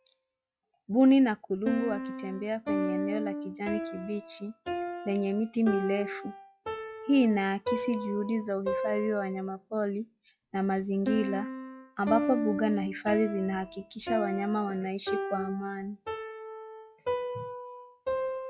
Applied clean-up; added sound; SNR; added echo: classical method log-MMSE.